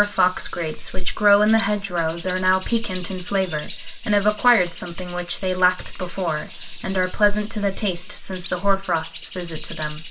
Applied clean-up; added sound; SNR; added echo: none; Bird; 20 dB; reverberation time 0.2 s.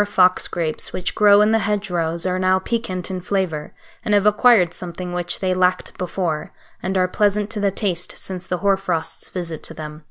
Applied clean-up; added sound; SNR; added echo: none; none; none; none.